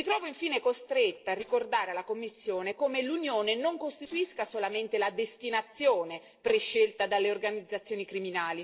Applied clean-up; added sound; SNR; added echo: neural separator model SepFormer DNS4.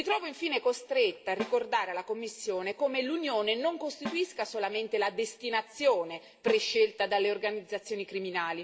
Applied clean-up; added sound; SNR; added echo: none; Snare drum; 14 dB; reverberation time 1.0 s.